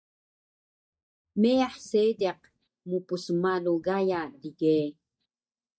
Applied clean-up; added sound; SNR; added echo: neural mask model DeepFilterNet 3.